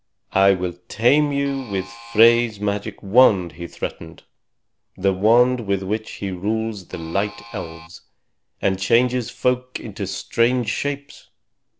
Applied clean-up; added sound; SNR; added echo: none; Alarm; 18 dB; none.